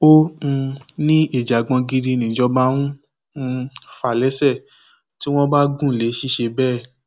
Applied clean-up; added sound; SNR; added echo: none; none; none; none.